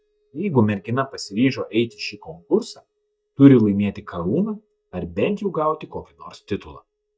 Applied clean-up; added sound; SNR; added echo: neural mask model DeepFilterNet 3.